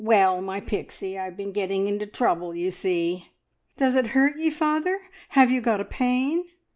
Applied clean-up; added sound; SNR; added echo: none; none; none; none.